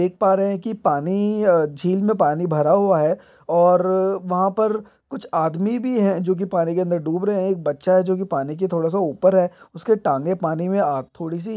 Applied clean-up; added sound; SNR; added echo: none; none; none; none.